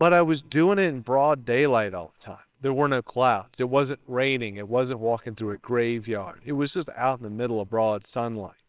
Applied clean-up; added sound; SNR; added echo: neural separator model SepFormer WHAMR!.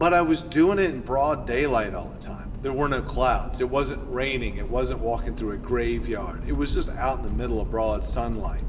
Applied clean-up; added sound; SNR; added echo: none; Accelerating, revving, vroom; 4 dB; reverberation time 0.9 s.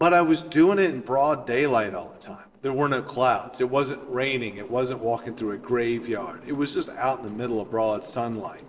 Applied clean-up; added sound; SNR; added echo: neural separator model SepFormer DNS4.